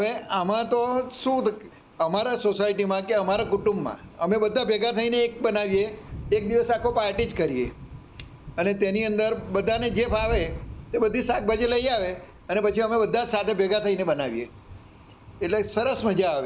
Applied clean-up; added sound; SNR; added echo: none; Thunder; 16 dB; none.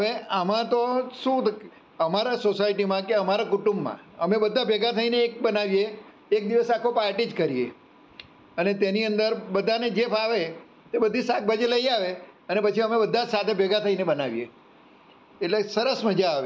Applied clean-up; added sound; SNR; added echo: none; none; none; none.